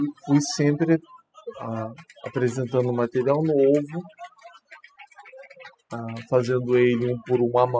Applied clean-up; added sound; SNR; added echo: classical method spectral subtraction.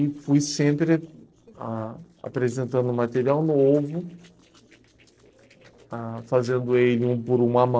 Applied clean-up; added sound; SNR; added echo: neural separator model SepFormer DNS4.